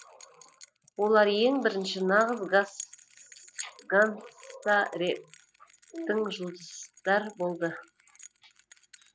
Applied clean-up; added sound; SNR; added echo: neural mask model RNNoise.